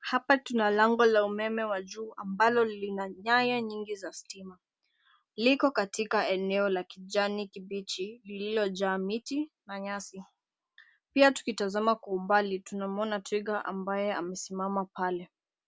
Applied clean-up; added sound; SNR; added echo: none; none; none; none.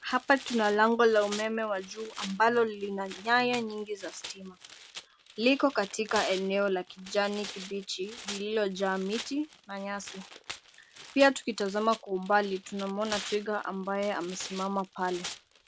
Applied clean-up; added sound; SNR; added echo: none; Tearing; 15 dB; none.